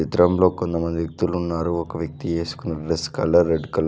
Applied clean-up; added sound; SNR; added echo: none; none; none; none.